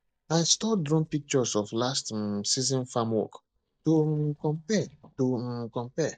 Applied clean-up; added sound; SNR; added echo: neural mask model DeepFilterNet 3.